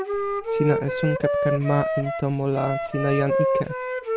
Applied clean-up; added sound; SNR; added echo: none; Wind instrument, woodwind instrument; 0 dB; none.